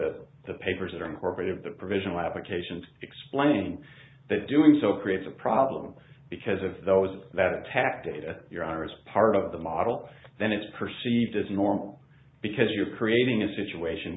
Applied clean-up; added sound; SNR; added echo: none; none; none; none.